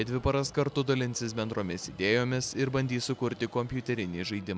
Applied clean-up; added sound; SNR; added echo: none; none; none; none.